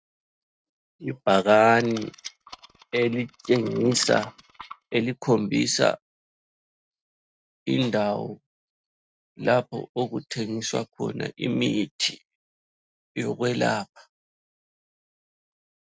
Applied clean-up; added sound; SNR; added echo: neural mask model RNNoise.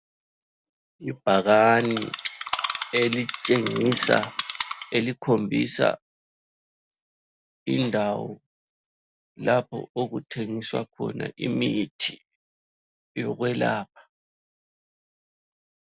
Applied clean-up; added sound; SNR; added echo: none; Insect; 1 dB; none.